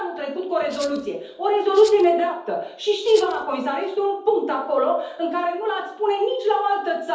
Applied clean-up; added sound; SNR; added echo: none; Rattle (instrument); 19 dB; reverberation time 2.2 s.